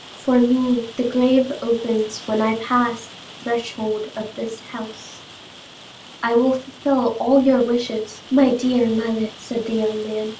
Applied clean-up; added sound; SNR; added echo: none; Rain; 19 dB; none.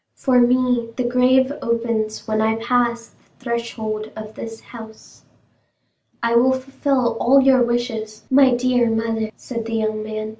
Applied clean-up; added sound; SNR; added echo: none; none; none; none.